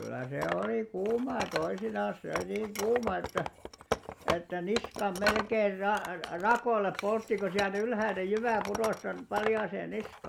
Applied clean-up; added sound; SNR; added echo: none; Wood; 8 dB; none.